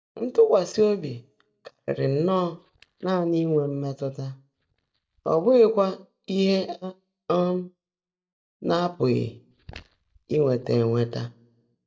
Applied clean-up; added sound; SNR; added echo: neural mask model DeepFilterNet 3.